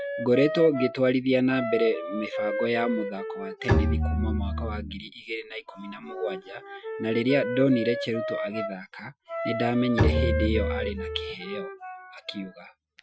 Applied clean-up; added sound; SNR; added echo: classical method Wiener filter.